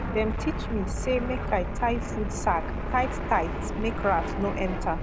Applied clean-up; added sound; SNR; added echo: none; Fixed-wing aircraft, airplane; 1 dB; none.